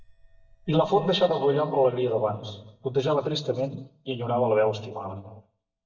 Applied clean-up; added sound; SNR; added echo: neural mask model DeepFilterNet 3.